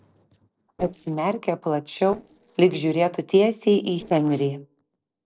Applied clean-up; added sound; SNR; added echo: neural separator model SepFormer DNS4.